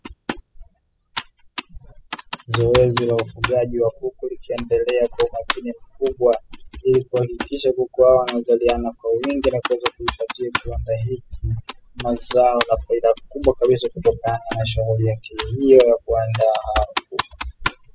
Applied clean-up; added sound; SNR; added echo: classical method spectral subtraction.